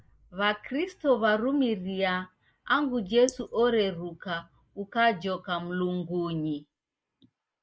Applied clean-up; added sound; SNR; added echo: neural mask model Resemble Enhance denoiser.